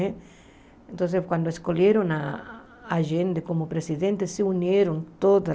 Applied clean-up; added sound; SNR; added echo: none; none; none; none.